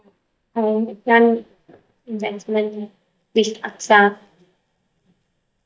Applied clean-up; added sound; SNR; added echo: neural mask model DeepFilterNet 3.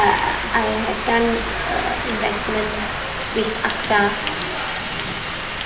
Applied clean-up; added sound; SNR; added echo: none; Rain; 2 dB; reverberation time 0.8 s.